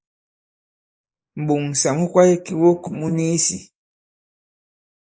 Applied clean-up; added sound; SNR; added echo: neural mask model Resemble Enhance denoiser.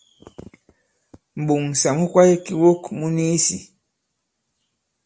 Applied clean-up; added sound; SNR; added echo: none; none; none; none.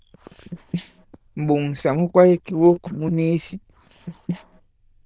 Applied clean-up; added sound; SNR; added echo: neural diffusion model UNIVERSE++.